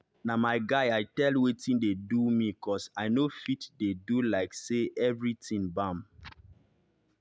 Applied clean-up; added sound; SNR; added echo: none; none; none; none.